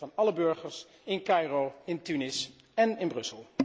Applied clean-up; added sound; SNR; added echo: none; none; none; none.